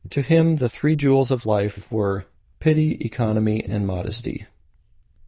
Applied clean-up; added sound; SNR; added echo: neural diffusion model UNIVERSE++.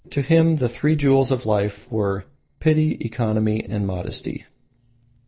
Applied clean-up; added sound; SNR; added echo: neural separator model SepFormer DNS4.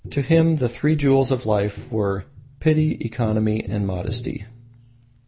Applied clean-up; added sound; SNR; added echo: none; Tap; 15 dB; none.